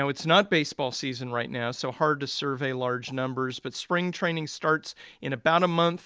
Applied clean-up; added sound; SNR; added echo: none; none; none; none.